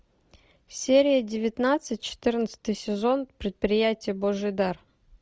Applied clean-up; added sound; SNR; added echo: none; none; none; none.